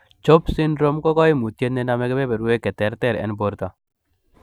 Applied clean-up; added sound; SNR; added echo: none; none; none; none.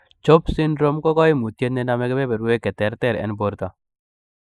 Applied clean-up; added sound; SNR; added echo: neural mask model Resemble Enhance denoiser.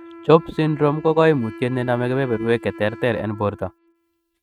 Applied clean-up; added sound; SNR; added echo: neural mask model RNNoise.